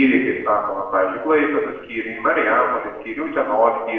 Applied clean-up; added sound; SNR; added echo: neural separator model SepFormer DNS4.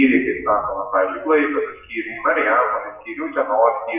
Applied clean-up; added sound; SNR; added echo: classical method WPE with log-MMSE.